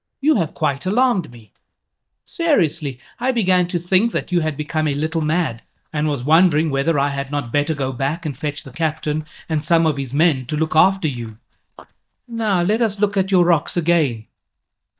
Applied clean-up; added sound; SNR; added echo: neural mask model DeepFilterNet 3.